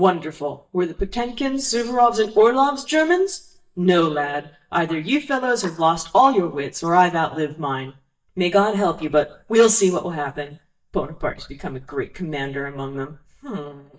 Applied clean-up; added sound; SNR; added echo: neural mask model DeepFilterNet 3.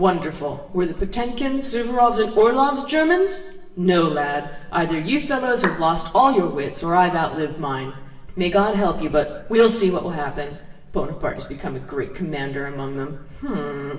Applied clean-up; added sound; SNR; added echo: none; Clapping; 10 dB; reverberation time 1.1 s.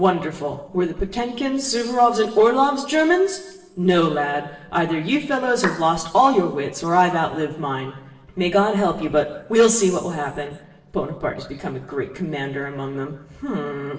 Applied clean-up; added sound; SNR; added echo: neural separator model SepFormer DNS4.